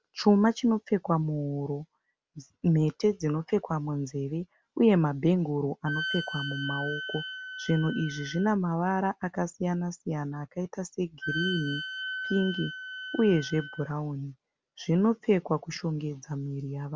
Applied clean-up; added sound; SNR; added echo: none; Wind instrument, woodwind instrument; 8 dB; none.